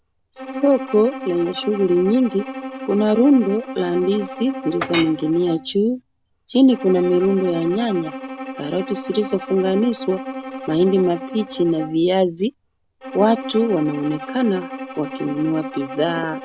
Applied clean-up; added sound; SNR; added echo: none; Bowed string instrument + Chink, clink; 11 dB; none.